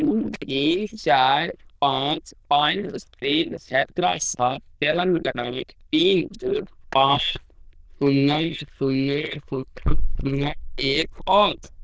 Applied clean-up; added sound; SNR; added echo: neural diffusion model UNIVERSE++.